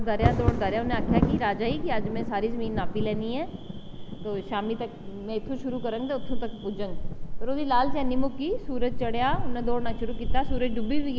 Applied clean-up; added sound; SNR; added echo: none; Thunder / Wind / Bird vocalization, bird call, bird song; -3 dB; none.